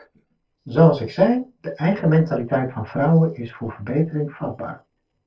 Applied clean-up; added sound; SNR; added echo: neural separator model SepFormer DNS4.